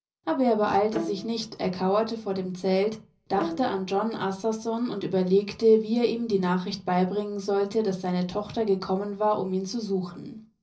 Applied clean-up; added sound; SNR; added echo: none; Bowed string instrument; 11 dB; reverberation time 0.5 s.